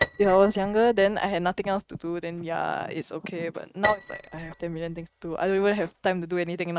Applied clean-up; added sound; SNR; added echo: neural mask model RNNoise.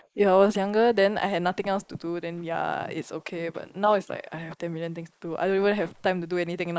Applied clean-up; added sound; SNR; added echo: neural mask model Resemble Enhance denoiser.